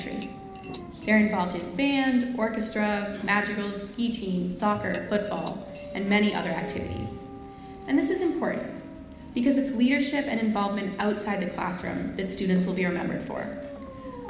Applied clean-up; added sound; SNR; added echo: none; Cutlery, silverware / Dishes, pots, and pans + Dog; 18 dB; none.